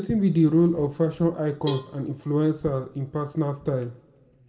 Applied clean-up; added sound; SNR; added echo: none; Cowbell; 17 dB; reverberation time 1.3 s.